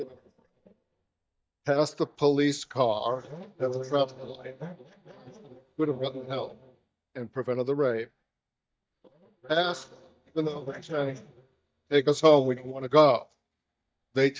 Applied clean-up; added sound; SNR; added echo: neural mask model DeepFilterNet 3.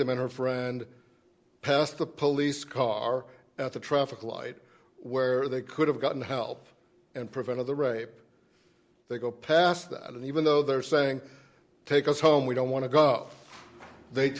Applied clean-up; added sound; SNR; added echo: none; none; none; none.